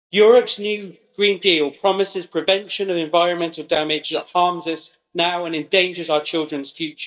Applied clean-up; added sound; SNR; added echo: neural mask model DeepFilterNet 3.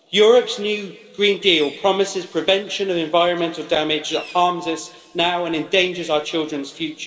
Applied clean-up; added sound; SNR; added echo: none; Fireworks; 16 dB; reverberation time 2.7 s.